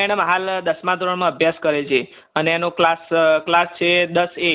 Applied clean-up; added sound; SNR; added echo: none; none; none; none.